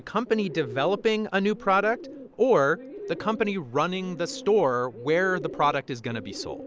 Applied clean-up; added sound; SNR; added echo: none; Bird; 15 dB; none.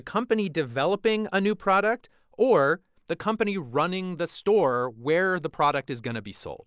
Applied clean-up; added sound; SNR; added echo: none; none; none; none.